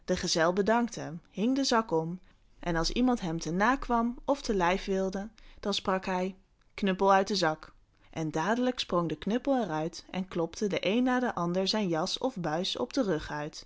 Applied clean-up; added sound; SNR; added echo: none; none; none; none.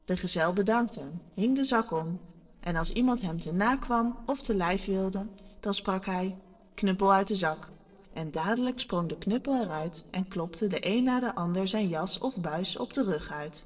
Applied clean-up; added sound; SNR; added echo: neural separator model SepFormer DNS4.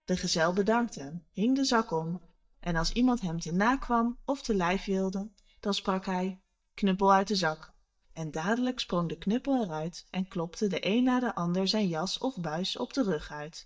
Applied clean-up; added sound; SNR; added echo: neural mask model DeepFilterNet 3.